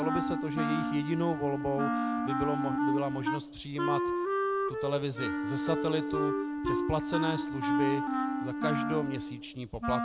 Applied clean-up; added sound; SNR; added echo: none; Wind instrument, woodwind instrument + Wind instrument, woodwind instrument; -3 dB; none.